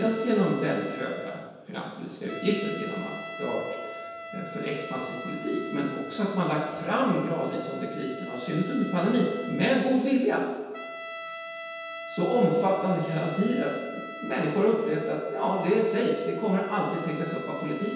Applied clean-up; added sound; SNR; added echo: none; Trumpet; 12 dB; reverberation time 1.2 s.